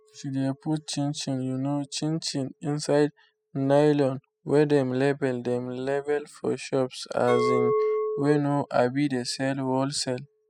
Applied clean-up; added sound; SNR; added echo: classical method spectral subtraction.